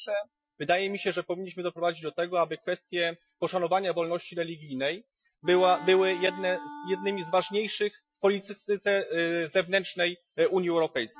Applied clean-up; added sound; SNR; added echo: classical method Wiener filter.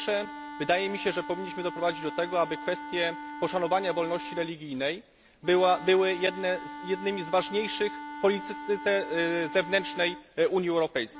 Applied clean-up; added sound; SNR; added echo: none; Wind instrument, woodwind instrument; 12 dB; none.